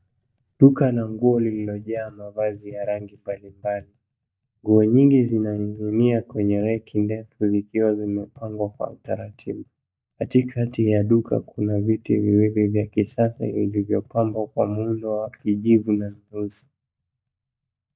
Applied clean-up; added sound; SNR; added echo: neural mask model DeepFilterNet 3.